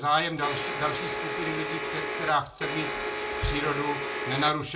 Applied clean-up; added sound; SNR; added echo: none; Domestic sounds, home sounds; 1 dB; reverberation time 0.2 s.